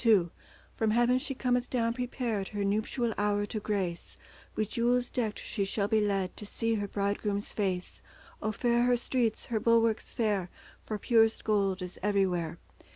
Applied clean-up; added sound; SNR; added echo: none; none; none; none.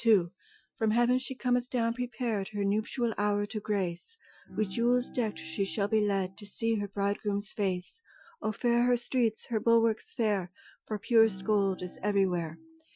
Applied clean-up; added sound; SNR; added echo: classical method Wiener filter.